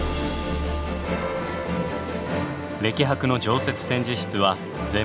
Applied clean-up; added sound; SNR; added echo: none; none; none; none.